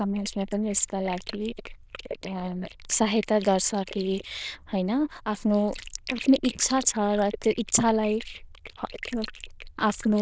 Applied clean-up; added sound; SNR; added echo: neural diffusion model UNIVERSE++.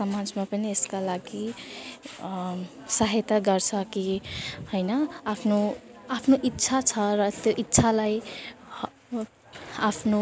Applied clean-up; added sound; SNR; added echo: none; none; none; none.